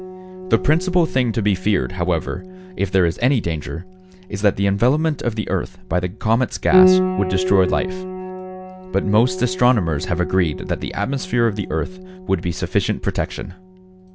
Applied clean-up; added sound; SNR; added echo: none; Piano; 6 dB; none.